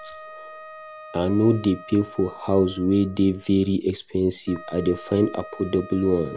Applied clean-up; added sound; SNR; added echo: none; Wind instrument, woodwind instrument; 19 dB; none.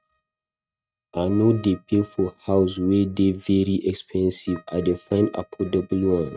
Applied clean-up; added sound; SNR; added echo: neural mask model RNNoise.